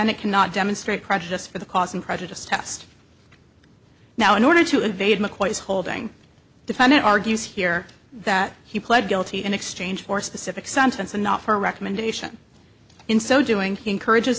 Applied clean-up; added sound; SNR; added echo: none; none; none; none.